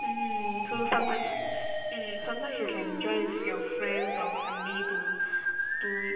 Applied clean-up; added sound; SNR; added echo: none; Musical instrument; -2 dB; reverberation time 1.3 s.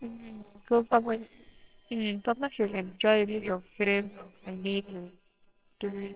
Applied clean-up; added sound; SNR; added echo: neural separator model SepFormer WHAMR!.